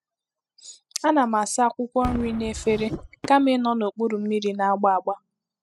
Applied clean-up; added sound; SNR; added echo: classical method spectral subtraction.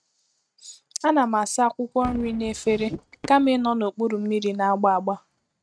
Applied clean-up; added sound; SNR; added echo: neural mask model RNNoise.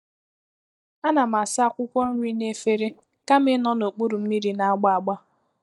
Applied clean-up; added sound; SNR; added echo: neural mask model DeepFilterNet 3.